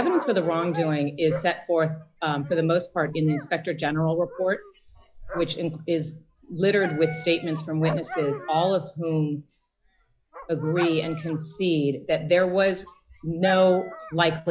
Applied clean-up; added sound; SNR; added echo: classical method log-MMSE.